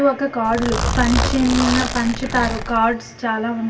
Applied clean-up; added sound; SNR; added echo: none; Zipper (clothing); 3 dB; reverberation time 0.1 s.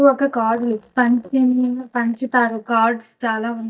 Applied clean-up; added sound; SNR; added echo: neural mask model DeepFilterNet 3.